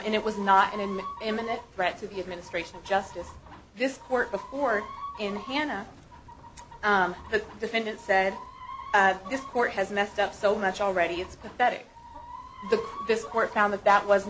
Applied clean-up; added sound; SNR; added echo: none; Chicken, rooster; 15 dB; none.